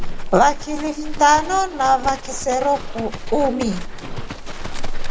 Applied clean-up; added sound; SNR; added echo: none; Livestock, farm animals, working animals; 4 dB; none.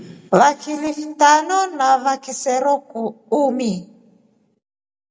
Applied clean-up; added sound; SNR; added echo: none; none; none; none.